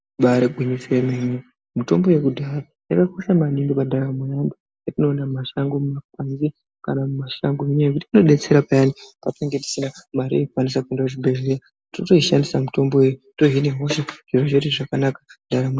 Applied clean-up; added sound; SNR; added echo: none; none; none; none.